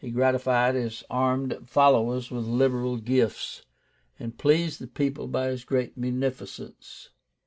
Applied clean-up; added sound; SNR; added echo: none; none; none; none.